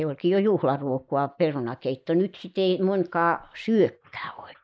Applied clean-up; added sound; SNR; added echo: neural mask model Resemble Enhance denoiser.